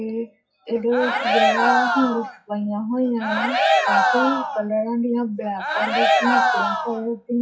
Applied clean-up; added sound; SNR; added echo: classical method WPE with log-MMSE.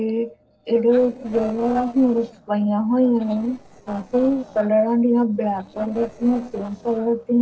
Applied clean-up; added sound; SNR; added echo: neural separator model SepFormer DNS4.